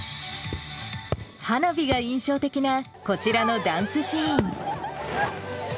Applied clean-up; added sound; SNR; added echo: none; none; none; none.